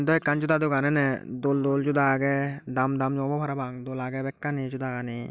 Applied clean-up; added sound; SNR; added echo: none; none; none; none.